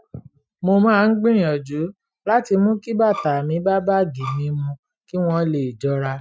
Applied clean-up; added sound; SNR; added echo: classical method Wiener filter.